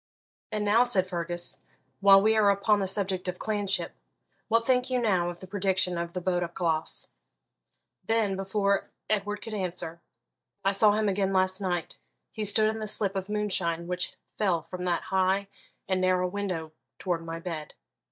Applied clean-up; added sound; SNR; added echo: neural mask model DeepFilterNet 3.